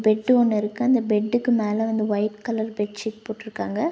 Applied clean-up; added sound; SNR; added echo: none; none; none; none.